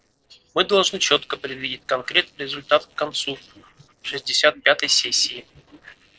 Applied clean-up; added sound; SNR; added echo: neural separator model SepFormer DNS4.